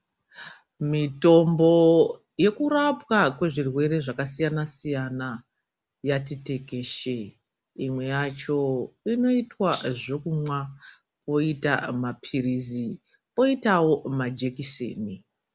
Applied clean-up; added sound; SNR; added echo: none; none; none; none.